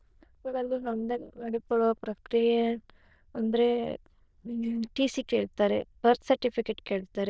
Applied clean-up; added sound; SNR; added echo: neural diffusion model UNIVERSE++.